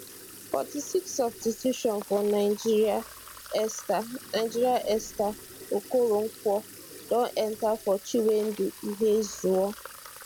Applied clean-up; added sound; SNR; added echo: none; Sink (filling or washing) + Sink (filling or washing) / Water tap, faucet; 17 dB; none.